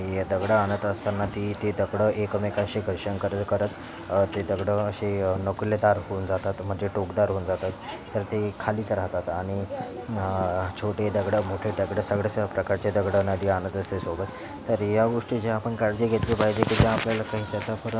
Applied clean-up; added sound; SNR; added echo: none; none; none; none.